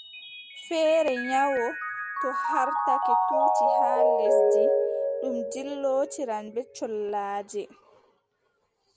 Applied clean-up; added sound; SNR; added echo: none; Mallet percussion; -3 dB; none.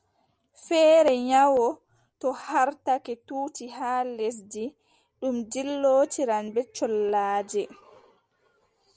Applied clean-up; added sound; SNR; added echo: none; none; none; none.